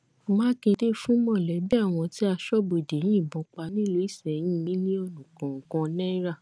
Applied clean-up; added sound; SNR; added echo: none; none; none; none.